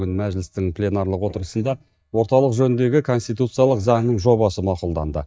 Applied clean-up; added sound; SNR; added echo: neural mask model DeepFilterNet 3.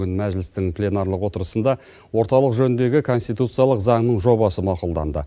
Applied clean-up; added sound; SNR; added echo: none; none; none; none.